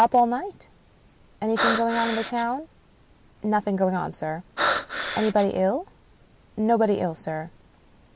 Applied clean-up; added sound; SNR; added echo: none; Breathing; 2 dB; none.